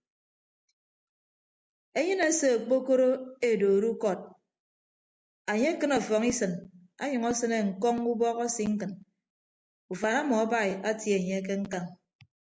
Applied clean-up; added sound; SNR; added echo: none; none; none; none.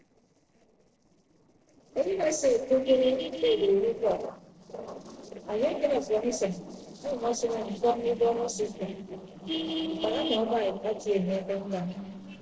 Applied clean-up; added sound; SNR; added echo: neural separator model SepFormer DNS4.